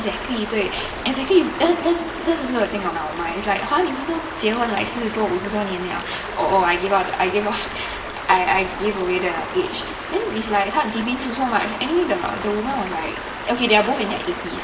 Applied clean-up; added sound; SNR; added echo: none; Stream; 9 dB; reverberation time 2.2 s.